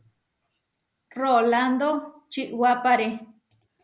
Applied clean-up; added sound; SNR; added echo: none; none; none; none.